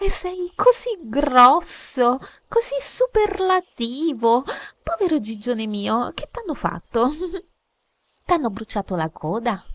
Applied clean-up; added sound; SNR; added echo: neural mask model Resemble Enhance denoiser.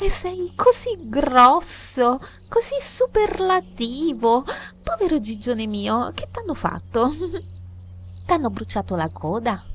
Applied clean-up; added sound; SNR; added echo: none; Cricket; 12 dB; none.